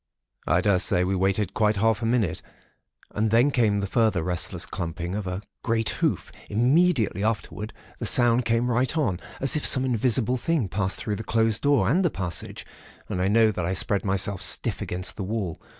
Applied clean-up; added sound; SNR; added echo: none; none; none; none.